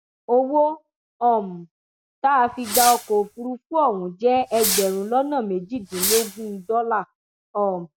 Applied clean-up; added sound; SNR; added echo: none; Fireworks; 6 dB; none.